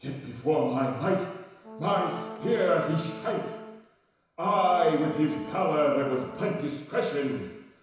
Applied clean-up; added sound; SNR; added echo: none; Brass instrument; 13 dB; reverberation time 1.0 s.